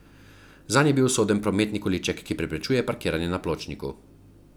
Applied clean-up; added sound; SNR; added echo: none; none; none; none.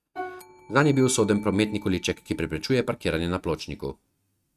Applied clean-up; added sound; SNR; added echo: neural mask model RNNoise.